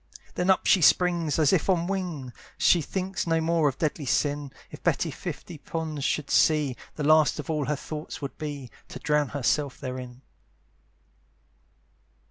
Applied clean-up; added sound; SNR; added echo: none; none; none; none.